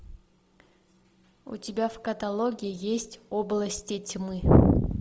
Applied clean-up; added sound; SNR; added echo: none; none; none; none.